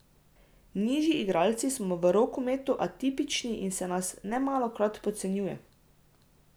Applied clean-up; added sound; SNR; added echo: none; none; none; none.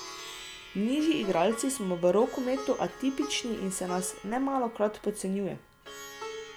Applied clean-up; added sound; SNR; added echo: none; Plucked string instrument; 14 dB; none.